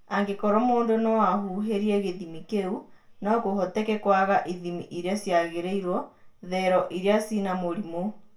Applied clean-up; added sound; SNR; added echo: none; none; none; reverberation time 0.3 s.